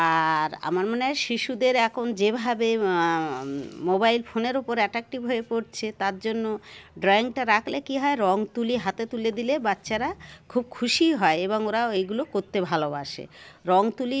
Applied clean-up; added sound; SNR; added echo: none; none; none; none.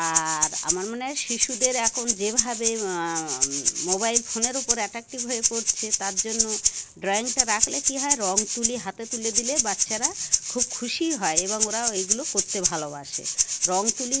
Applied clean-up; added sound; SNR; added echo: neural mask model Resemble Enhance denoiser.